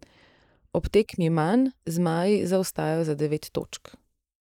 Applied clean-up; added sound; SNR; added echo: neural mask model Resemble Enhance denoiser.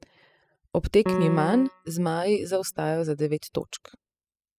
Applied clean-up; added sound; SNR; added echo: classical method spectral subtraction.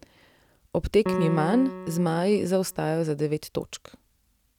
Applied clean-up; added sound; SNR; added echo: none; Piano; 9 dB; none.